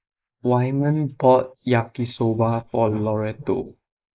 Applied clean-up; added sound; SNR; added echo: neural mask model Resemble Enhance denoiser.